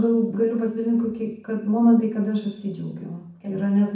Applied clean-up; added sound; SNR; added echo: none; none; none; reverberation time 0.6 s.